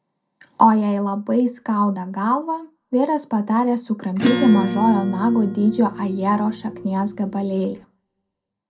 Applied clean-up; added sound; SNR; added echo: none; Acoustic guitar / Strum; 6 dB; reverberation time 0.2 s.